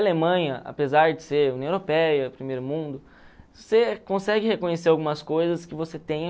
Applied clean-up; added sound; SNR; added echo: none; none; none; none.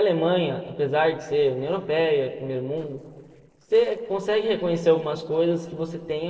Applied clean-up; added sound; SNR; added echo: neural separator model SepFormer DNS4.